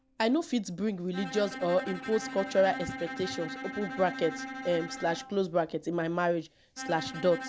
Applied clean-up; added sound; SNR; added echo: none; Bowed string instrument; 11 dB; none.